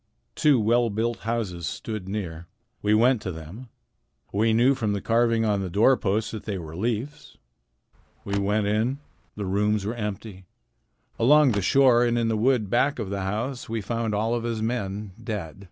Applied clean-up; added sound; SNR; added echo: none; Car; 18 dB; none.